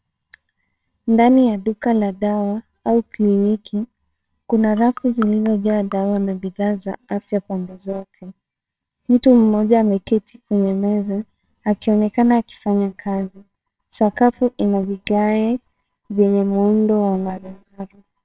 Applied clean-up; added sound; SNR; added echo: neural separator model SepFormer WHAMR!.